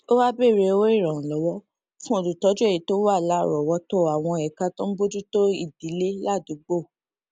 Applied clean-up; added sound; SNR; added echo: none; none; none; none.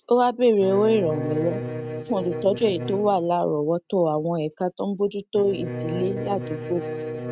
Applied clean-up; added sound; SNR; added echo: neural mask model RNNoise.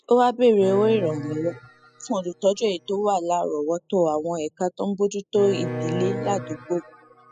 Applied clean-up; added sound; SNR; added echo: classical method spectral subtraction.